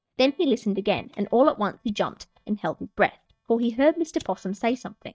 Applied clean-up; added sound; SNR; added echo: neural mask model DeepFilterNet 3.